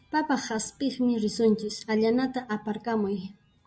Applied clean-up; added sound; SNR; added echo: none; none; none; none.